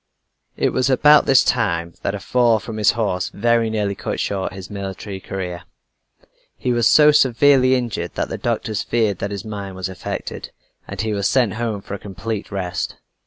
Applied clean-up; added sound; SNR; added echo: none; none; none; none.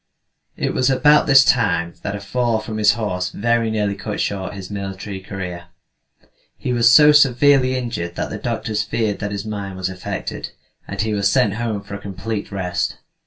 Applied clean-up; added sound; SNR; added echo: none; none; none; reverberation time 0.2 s.